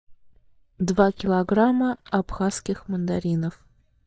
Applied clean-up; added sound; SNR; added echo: neural mask model DeepFilterNet 3.